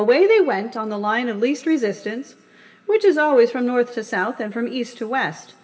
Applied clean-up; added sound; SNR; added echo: none; none; none; reverberation time 2.0 s.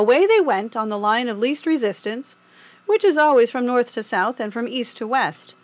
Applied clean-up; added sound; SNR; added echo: none; none; none; none.